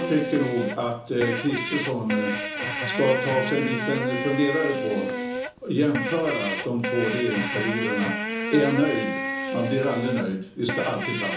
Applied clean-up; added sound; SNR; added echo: none; Fart; 3 dB; reverberation time 1.2 s.